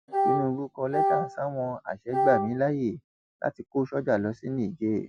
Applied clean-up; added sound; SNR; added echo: none; Wind instrument, woodwind instrument; -1 dB; none.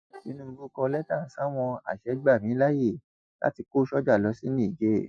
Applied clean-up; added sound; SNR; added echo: neural mask model DeepFilterNet 3.